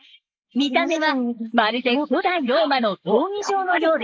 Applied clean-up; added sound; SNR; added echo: neural mask model Resemble Enhance denoiser.